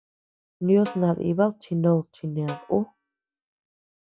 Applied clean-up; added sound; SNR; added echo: none; Snare drum; 19 dB; none.